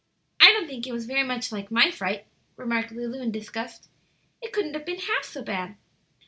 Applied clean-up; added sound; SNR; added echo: none; none; none; none.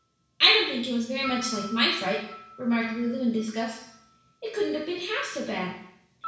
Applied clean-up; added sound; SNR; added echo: none; Piano; 17 dB; reverberation time 0.7 s.